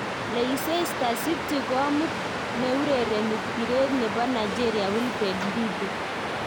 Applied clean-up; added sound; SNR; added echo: none; Waves, surf; 2 dB; none.